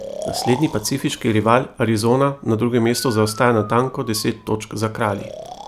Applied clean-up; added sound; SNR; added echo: none; Breathing; 15 dB; none.